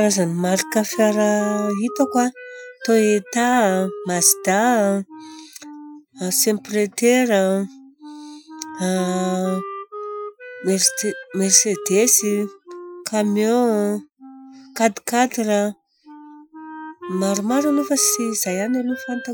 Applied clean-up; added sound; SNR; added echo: classical method Wiener filter.